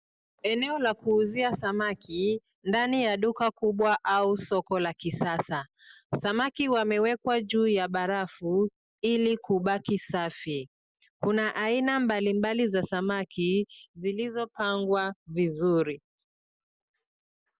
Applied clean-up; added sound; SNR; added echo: none; none; none; none.